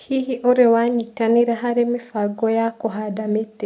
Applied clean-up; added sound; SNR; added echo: none; none; none; none.